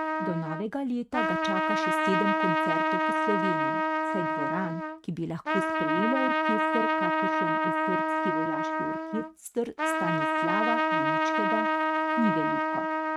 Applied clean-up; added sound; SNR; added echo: neural mask model RNNoise.